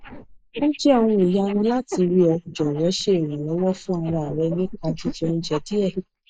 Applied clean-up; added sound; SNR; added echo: neural mask model Resemble Enhance denoiser.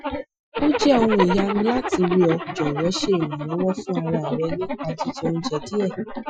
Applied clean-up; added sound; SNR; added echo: classical method Wiener filter.